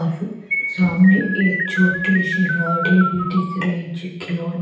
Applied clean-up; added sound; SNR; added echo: none; Keyboard (musical); 4 dB; reverberation time 0.9 s.